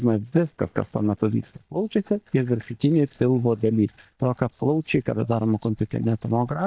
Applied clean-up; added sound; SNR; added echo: neural mask model DeepFilterNet 3.